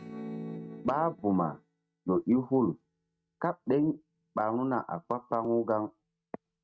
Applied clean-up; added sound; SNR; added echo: neural mask model RNNoise.